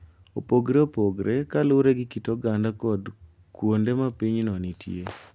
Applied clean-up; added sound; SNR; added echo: none; none; none; none.